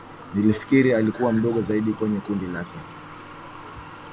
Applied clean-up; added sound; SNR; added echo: none; Water tap, faucet / Water; 17 dB; none.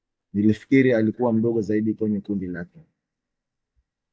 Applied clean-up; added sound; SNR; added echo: neural mask model DeepFilterNet 3.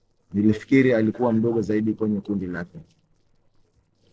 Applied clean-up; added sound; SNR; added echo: neural separator model SepFormer DNS4.